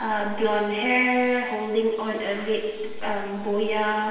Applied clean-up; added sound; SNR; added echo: none; none; none; reverberation time 1.3 s.